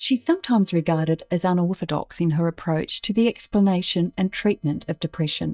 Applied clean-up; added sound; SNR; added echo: neural mask model DeepFilterNet 3.